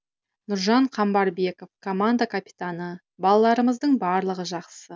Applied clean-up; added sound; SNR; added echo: none; none; none; none.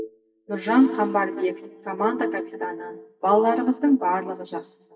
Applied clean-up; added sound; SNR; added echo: neural mask model DeepFilterNet 3.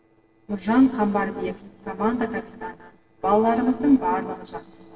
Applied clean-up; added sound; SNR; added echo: neural separator model SepFormer DNS4.